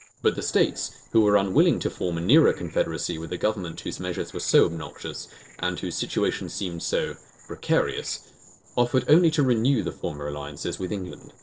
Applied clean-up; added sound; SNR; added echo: neural separator model SepFormer DNS4.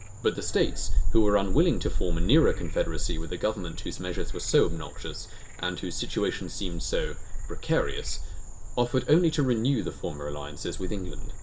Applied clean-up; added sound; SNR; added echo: none; Frog; 0 dB; reverberation time 0.5 s.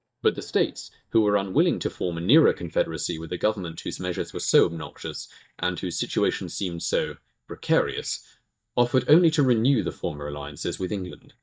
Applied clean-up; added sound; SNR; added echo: neural mask model DeepFilterNet 3.